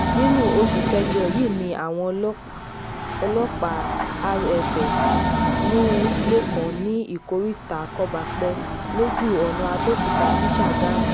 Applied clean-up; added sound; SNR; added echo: none; Train; -1 dB; none.